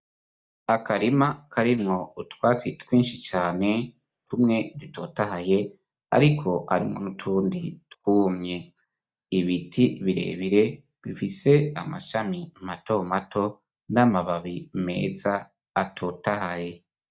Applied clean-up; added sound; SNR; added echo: neural mask model DeepFilterNet 3.